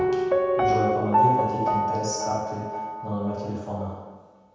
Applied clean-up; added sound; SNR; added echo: none; Piano; -4 dB; reverberation time 1.2 s.